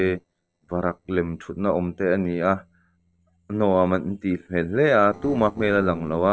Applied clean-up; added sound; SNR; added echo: neural separator model SepFormer DNS4.